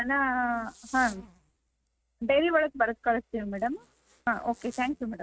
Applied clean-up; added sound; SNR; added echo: neural mask model RNNoise.